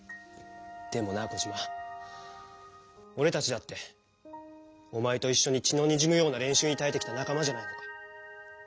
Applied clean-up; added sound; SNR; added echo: none; none; none; none.